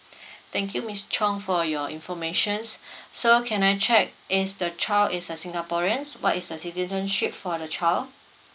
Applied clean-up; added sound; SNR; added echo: none; none; none; none.